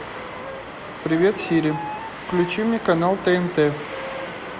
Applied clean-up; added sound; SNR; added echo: none; Wind instrument, woodwind instrument; 15 dB; none.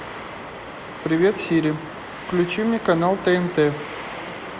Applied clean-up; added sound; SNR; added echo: none; none; none; none.